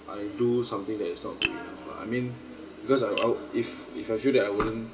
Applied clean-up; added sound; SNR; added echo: none; Tap; 14 dB; none.